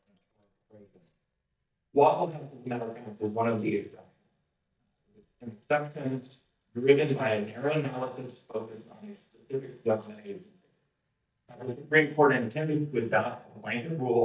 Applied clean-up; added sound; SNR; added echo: neural mask model DeepFilterNet 3.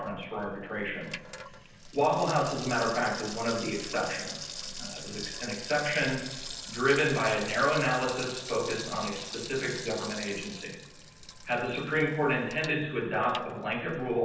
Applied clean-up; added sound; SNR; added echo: none; Sink (filling or washing) / Water tap, faucet; 11 dB; reverberation time 0.9 s.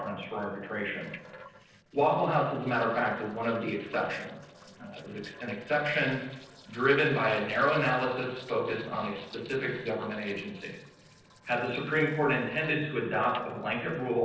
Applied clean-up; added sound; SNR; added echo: neural separator model SepFormer DNS4.